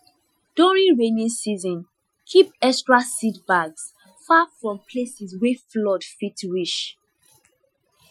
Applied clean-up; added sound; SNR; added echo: classical method Wiener filter.